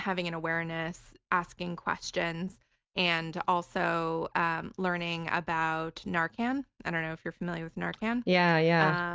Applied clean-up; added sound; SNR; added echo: none; none; none; none.